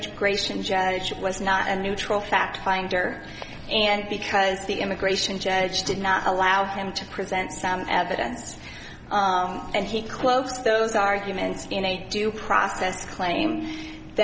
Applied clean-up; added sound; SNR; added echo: none; none; none; none.